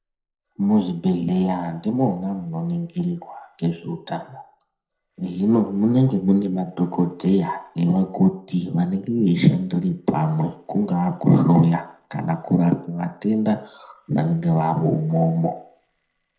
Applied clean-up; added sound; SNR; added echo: neural separator model SepFormer DNS4.